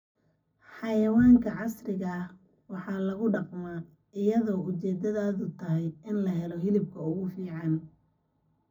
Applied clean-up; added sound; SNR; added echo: none; none; none; reverberation time 0.4 s.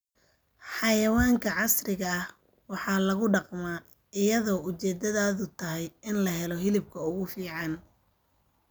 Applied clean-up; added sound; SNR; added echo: none; none; none; none.